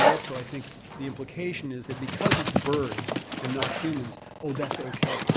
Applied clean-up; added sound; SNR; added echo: none; Dog; -4 dB; none.